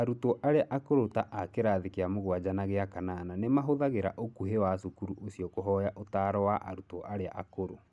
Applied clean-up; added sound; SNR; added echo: none; none; none; none.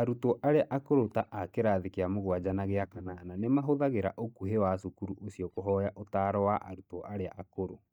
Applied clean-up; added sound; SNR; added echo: neural mask model DeepFilterNet 3.